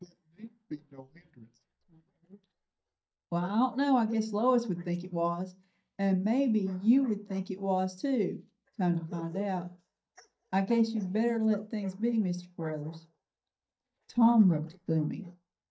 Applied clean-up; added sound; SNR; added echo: neural mask model DeepFilterNet 3.